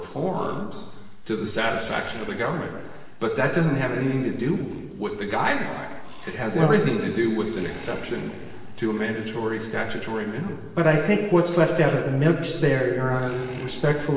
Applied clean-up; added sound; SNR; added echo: neural separator model SepFormer DNS4.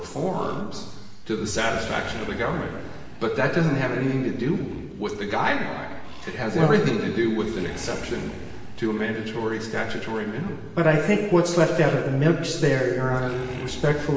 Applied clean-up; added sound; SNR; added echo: none; Animal; 19 dB; reverberation time 1.4 s.